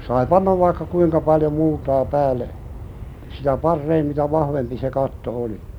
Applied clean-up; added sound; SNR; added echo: none; Aircraft; 14 dB; none.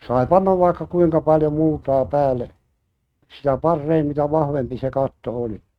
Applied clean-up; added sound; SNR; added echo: neural mask model RNNoise.